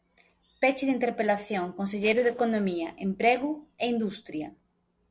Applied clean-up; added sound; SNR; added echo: neural separator model SepFormer DNS4.